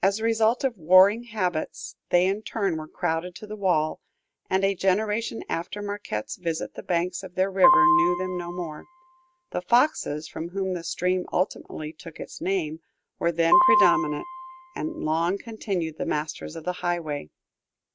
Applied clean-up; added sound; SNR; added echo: none; Piano; -1 dB; none.